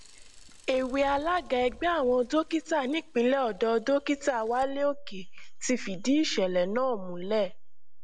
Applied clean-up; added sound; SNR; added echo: none; Mechanisms / Bicycle; 12 dB; none.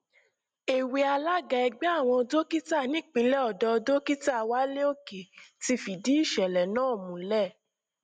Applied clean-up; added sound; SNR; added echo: none; none; none; none.